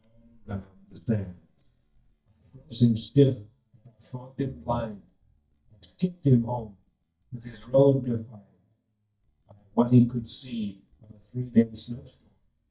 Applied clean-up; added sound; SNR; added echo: neural mask model DeepFilterNet 3.